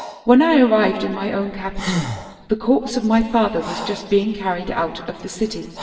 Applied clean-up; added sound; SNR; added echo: none; Breathing; 14 dB; reverberation time 2.3 s.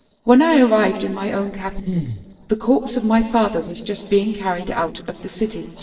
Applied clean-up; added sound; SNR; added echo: neural separator model SepFormer DNS4.